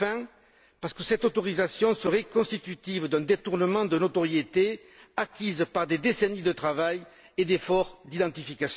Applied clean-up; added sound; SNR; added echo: none; none; none; none.